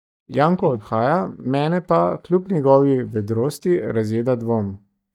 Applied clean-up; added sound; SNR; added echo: neural mask model DeepFilterNet 3.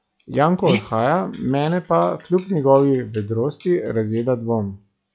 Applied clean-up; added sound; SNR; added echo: classical method log-MMSE.